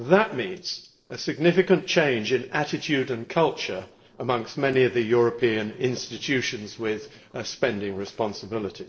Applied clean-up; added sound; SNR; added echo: neural separator model SepFormer DNS4.